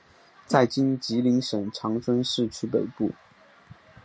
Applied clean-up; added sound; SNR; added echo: none; none; none; none.